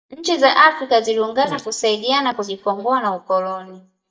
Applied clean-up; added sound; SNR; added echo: neural mask model DeepFilterNet 3.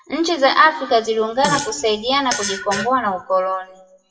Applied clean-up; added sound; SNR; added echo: classical method WPE with log-MMSE.